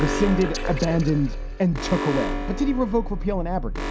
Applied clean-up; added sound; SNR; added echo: none; Growling + Alarm; 3 dB; none.